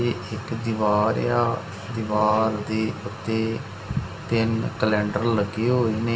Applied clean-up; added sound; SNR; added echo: none; none; none; reverberation time 0.7 s.